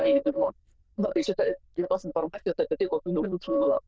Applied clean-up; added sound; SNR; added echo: neural diffusion model UNIVERSE++.